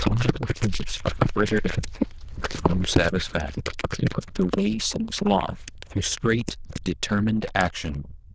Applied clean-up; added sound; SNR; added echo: neural diffusion model UNIVERSE++.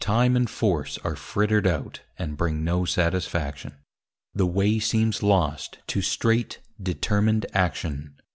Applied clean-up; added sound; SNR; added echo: none; none; none; none.